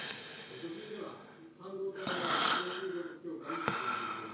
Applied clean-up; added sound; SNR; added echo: none; Breathing; -5 dB; reverberation time 0.6 s.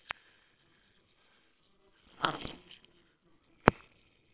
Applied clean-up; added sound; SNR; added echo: neural separator model SepFormer WHAMR!.